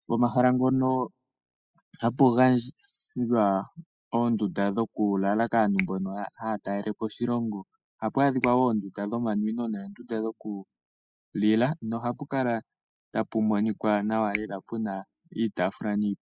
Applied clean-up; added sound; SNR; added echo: classical method spectral subtraction.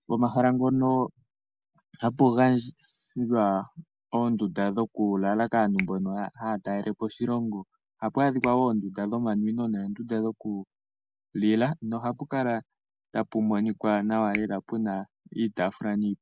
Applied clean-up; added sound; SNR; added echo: none; Finger snapping; 16 dB; none.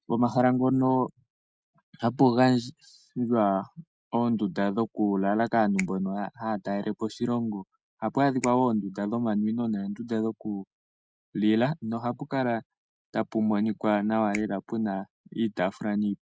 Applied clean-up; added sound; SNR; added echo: neural mask model RNNoise.